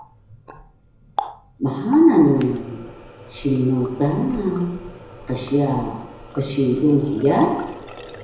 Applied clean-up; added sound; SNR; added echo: none; Water tap, faucet; 16 dB; reverberation time 1.0 s.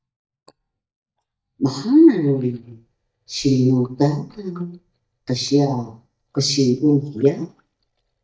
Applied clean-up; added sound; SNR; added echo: neural mask model DeepFilterNet 3.